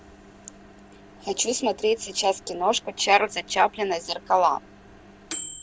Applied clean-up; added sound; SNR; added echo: none; Microwave oven; 17 dB; none.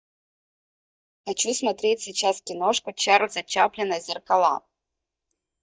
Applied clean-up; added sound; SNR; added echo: neural mask model DeepFilterNet 3.